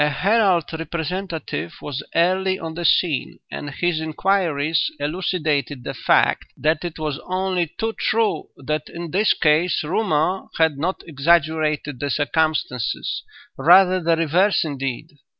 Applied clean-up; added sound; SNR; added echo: none; none; none; none.